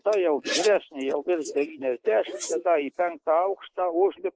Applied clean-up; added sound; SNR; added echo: neural mask model Resemble Enhance denoiser.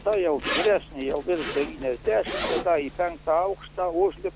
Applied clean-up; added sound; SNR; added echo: none; Zipper (clothing); 8 dB; none.